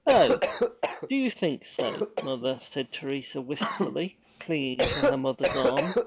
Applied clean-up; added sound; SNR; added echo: none; Cough; 0 dB; none.